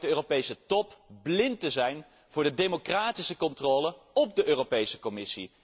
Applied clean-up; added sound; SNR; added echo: none; none; none; none.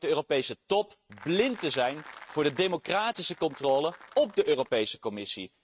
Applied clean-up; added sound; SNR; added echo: neural mask model RNNoise.